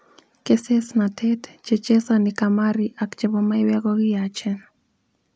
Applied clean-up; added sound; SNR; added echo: none; none; none; none.